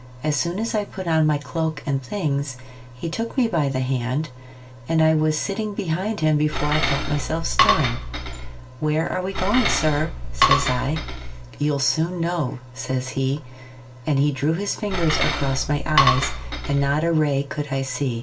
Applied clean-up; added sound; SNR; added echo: none; Cutlery, silverware / Dishes, pots, and pans; 0 dB; reverberation time 0.2 s.